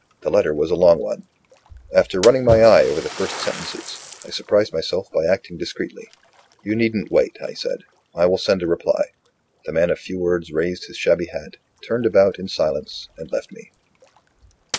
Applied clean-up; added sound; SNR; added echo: none; Splash, splatter; 16 dB; none.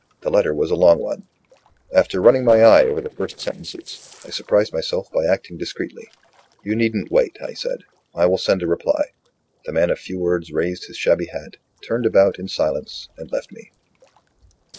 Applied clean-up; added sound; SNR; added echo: neural separator model SepFormer DNS4.